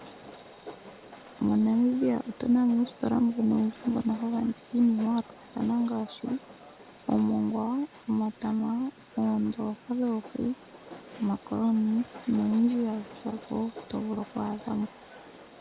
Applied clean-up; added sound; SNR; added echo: none; Train; 19 dB; none.